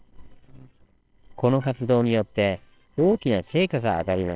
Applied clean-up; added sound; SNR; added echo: neural separator model SepFormer WHAMR!.